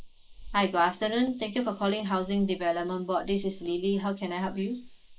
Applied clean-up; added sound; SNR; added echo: neural mask model Resemble Enhance denoiser.